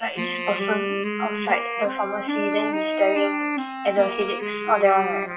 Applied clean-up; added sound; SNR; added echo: classical method WPE with log-MMSE.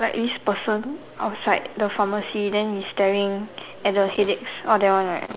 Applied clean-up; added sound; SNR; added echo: none; none; none; none.